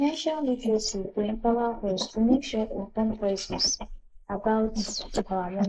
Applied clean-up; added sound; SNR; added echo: neural mask model Resemble Enhance denoiser.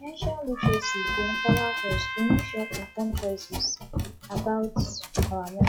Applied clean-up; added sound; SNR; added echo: classical method log-MMSE.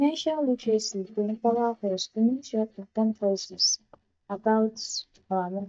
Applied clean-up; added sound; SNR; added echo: neural mask model DeepFilterNet 3.